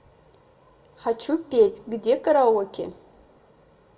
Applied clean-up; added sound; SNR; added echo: none; none; none; reverberation time 0.6 s.